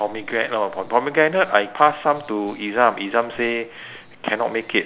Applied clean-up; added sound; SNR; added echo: none; none; none; none.